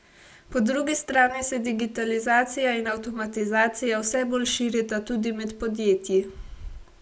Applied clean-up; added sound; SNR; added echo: none; none; none; none.